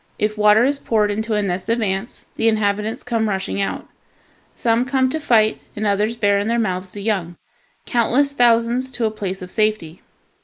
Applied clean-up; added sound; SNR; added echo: neural mask model Resemble Enhance denoiser.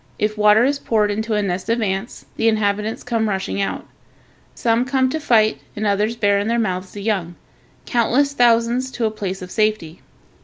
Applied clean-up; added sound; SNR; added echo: none; none; none; none.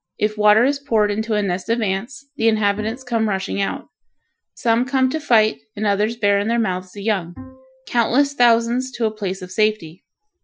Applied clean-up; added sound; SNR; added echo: classical method Wiener filter.